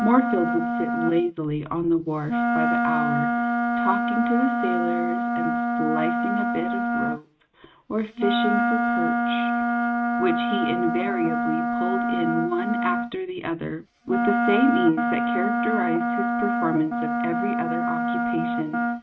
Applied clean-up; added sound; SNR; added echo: neural mask model RNNoise.